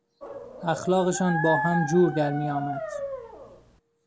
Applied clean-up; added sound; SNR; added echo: none; Dog; 6 dB; none.